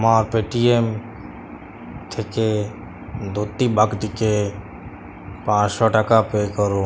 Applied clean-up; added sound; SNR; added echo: none; none; none; none.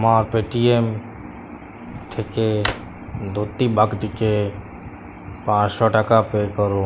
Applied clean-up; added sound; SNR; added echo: none; Drawer open or close; 14 dB; none.